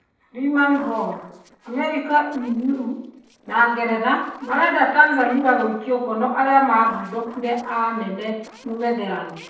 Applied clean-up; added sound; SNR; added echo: neural separator model SepFormer DNS4.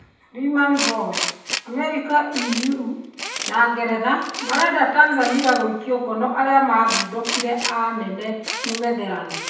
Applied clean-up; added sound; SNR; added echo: none; Tools; 9 dB; reverberation time 0.9 s.